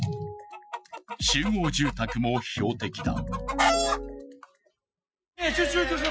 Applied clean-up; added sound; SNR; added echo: classical method Wiener filter.